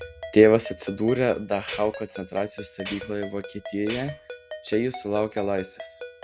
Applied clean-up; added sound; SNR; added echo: none; Tools + Ringtone; 13 dB; none.